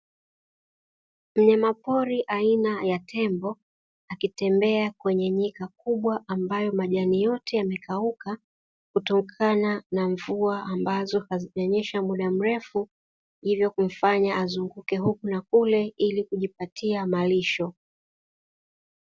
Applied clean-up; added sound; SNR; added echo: none; none; none; none.